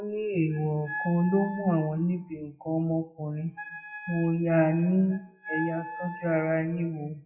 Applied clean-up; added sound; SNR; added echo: classical method WPE with log-MMSE.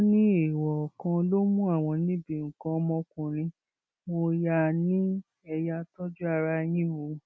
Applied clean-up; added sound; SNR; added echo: none; none; none; none.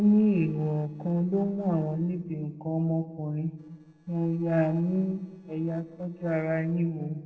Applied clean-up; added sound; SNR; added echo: neural separator model SepFormer DNS4.